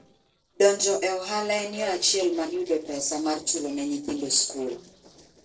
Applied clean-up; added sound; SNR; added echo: neural separator model SepFormer DNS4.